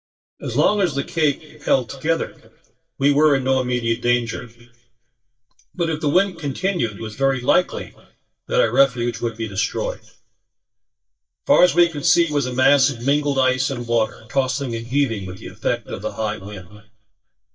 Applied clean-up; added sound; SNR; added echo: neural mask model DeepFilterNet 3.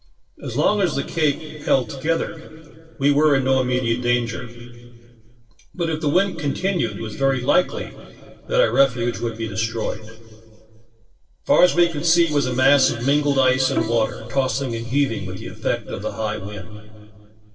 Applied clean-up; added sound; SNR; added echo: neural separator model SepFormer DNS4.